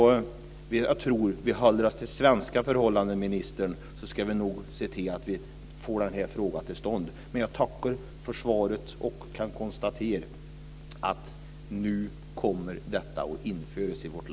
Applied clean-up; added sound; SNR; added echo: none; none; none; none.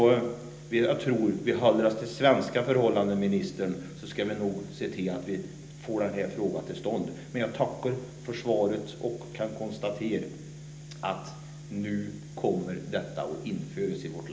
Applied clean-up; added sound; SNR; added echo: none; none; none; reverberation time 0.8 s.